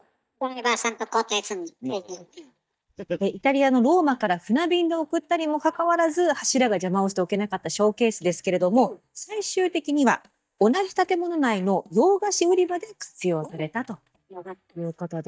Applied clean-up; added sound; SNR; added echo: neural mask model DeepFilterNet 3.